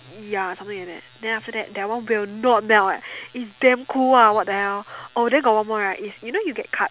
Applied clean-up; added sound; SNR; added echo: none; none; none; none.